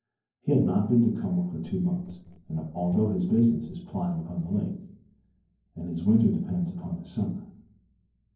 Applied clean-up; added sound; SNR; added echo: neural separator model SepFormer DNS4.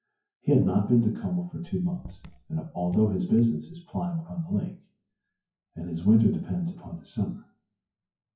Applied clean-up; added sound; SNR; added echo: classical method WPE with log-MMSE.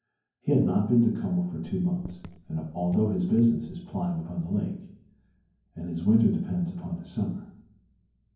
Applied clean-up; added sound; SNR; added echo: none; Raindrop / Drip; 19 dB; reverberation time 0.9 s.